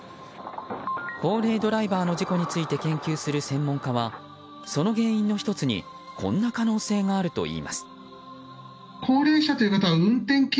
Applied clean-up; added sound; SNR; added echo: none; none; none; none.